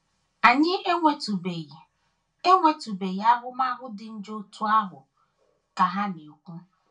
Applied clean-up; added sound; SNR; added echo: none; none; none; reverberation time 0.2 s.